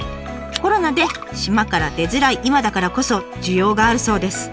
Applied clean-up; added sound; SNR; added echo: none; none; none; none.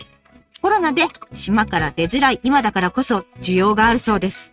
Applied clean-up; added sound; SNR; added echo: neural mask model RNNoise.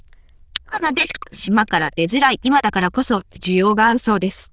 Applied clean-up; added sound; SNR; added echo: neural diffusion model UNIVERSE++.